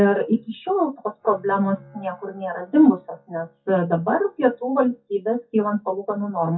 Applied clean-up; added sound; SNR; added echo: classical method WPE with log-MMSE.